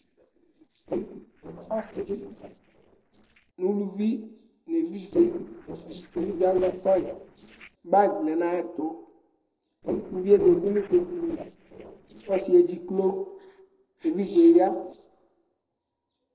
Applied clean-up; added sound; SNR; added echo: neural separator model SepFormer DNS4.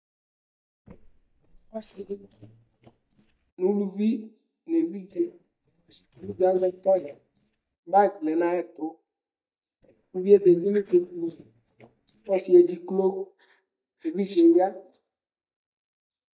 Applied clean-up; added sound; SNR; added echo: neural mask model DeepFilterNet 3.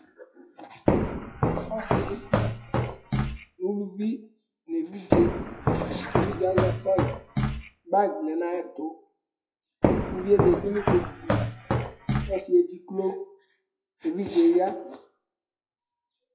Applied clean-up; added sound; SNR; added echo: classical method WPE with log-MMSE.